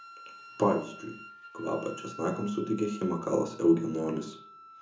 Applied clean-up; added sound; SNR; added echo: none; Wind instrument, woodwind instrument; 17 dB; reverberation time 0.6 s.